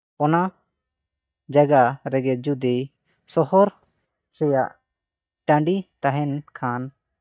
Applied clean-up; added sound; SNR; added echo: neural mask model DeepFilterNet 3.